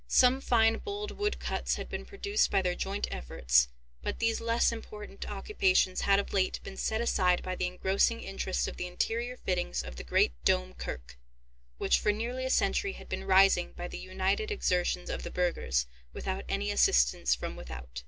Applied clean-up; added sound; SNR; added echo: none; none; none; none.